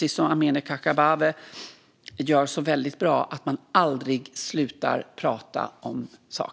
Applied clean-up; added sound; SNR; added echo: none; none; none; none.